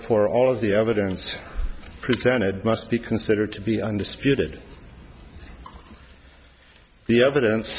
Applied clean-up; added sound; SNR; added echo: none; none; none; none.